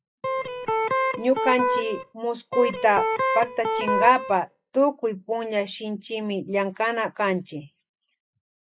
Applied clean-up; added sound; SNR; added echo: classical method log-MMSE.